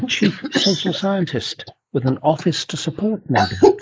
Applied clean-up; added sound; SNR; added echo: neural mask model Resemble Enhance denoiser.